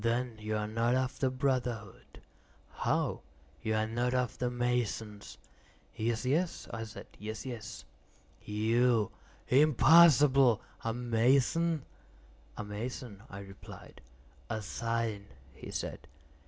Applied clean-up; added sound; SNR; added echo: none; none; none; none.